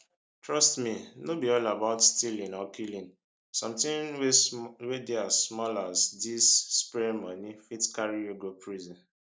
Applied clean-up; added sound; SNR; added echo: none; none; none; none.